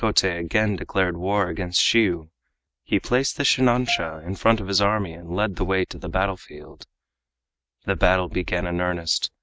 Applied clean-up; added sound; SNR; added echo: neural mask model RNNoise.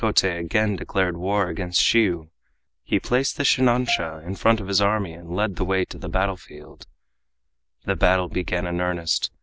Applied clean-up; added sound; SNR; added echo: none; Piano; 20 dB; none.